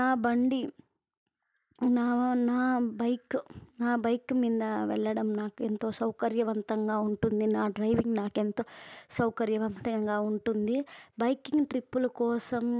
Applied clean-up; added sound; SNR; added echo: none; none; none; none.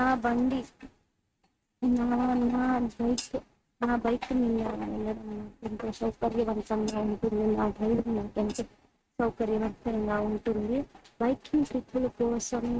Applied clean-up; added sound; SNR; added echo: neural mask model RNNoise.